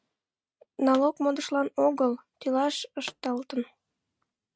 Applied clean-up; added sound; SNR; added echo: neural mask model RNNoise.